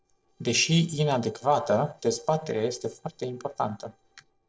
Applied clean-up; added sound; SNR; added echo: neural separator model SepFormer DNS4.